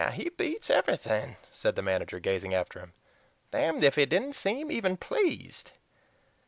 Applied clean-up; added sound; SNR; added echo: none; none; none; none.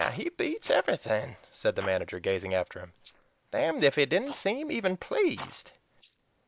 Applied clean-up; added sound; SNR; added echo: neural mask model Resemble Enhance denoiser.